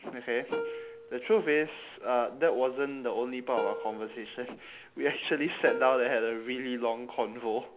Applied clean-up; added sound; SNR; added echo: none; Plucked string instrument; 10 dB; none.